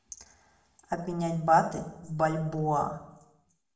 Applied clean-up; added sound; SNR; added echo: none; none; none; reverberation time 0.6 s.